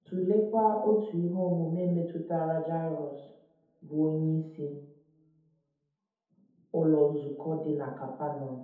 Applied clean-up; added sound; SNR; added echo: none; none; none; reverberation time 0.8 s.